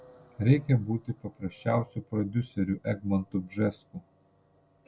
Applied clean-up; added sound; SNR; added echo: none; none; none; none.